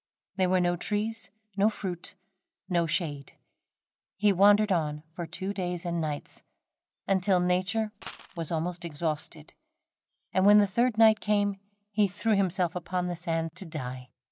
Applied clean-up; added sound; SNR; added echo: none; Coin (dropping); 12 dB; none.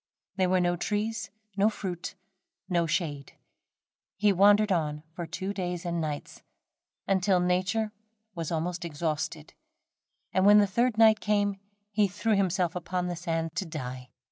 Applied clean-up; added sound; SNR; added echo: none; none; none; none.